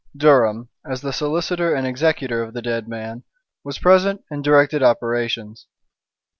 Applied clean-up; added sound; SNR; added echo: none; none; none; none.